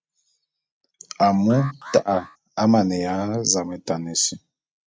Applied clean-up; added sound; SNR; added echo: neural mask model RNNoise.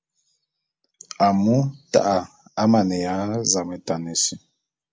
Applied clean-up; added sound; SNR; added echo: none; none; none; none.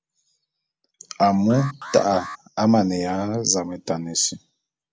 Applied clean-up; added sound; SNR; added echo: none; Alarm; 15 dB; none.